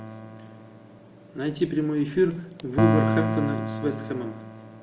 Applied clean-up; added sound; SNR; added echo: none; Piano; 1 dB; none.